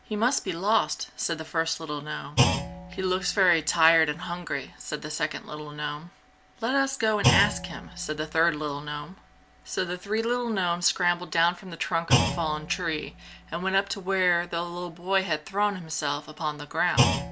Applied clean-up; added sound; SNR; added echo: none; Thump, thud; 5 dB; none.